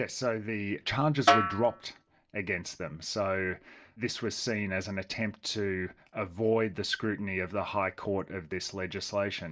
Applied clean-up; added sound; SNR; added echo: none; Snare drum; -2 dB; reverberation time 0.2 s.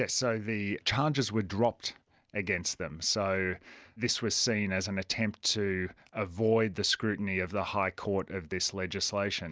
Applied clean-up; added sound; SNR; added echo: none; none; none; none.